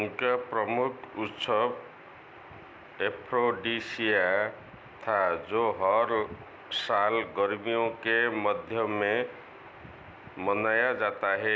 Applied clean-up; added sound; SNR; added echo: none; none; none; none.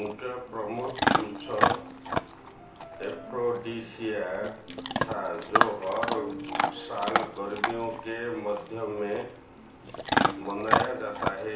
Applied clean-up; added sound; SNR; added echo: none; Chewing, mastication / Dog; -3 dB; reverberation time 0.8 s.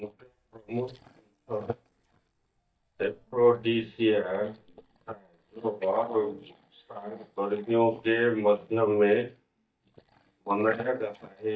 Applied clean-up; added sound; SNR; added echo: neural mask model DeepFilterNet 3.